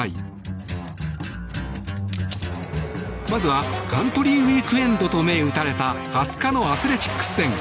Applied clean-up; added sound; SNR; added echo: none; Coin (dropping); 19 dB; none.